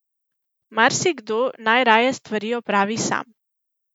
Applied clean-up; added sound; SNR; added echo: none; none; none; none.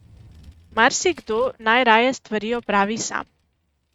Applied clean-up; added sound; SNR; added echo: neural mask model RNNoise.